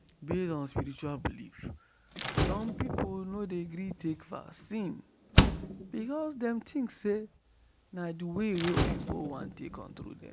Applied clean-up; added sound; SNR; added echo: none; Slam; -1 dB; none.